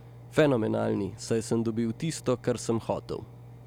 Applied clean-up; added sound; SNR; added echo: none; Engine; 18 dB; none.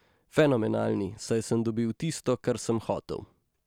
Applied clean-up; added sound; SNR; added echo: none; none; none; none.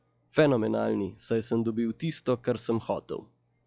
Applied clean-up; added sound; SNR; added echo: classical method log-MMSE.